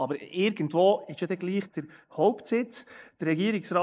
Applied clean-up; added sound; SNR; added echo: neural mask model Resemble Enhance denoiser.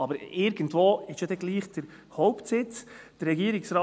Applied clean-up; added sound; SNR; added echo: none; none; none; none.